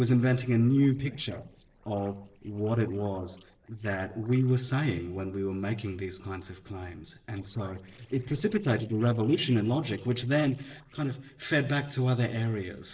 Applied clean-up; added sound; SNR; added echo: neural separator model SepFormer DNS4.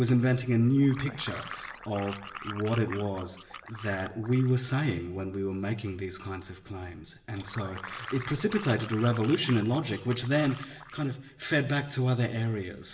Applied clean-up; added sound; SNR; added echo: none; Liquid; 14 dB; reverberation time 0.7 s.